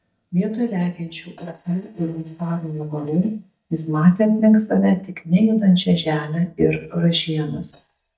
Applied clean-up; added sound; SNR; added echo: neural mask model DeepFilterNet 3.